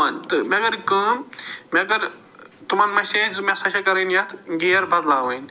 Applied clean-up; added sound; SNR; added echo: none; none; none; none.